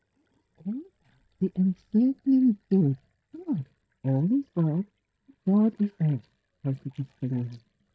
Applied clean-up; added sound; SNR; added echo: neural mask model DeepFilterNet 3.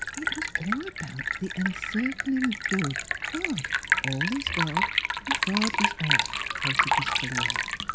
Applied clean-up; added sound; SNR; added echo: none; Liquid; -4 dB; none.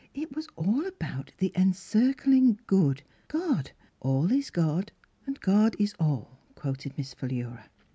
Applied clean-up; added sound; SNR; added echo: none; none; none; none.